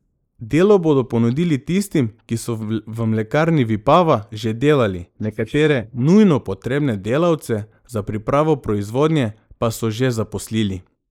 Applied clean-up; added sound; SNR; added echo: neural mask model Resemble Enhance denoiser.